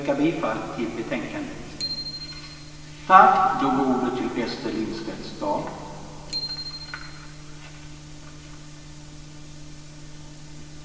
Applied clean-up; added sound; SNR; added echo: none; Bicycle bell; 13 dB; reverberation time 2.7 s.